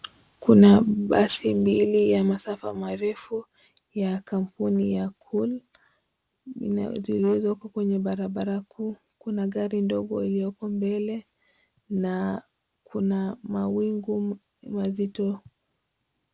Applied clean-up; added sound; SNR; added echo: none; none; none; none.